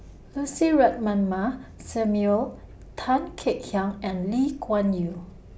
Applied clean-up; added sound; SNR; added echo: none; none; none; none.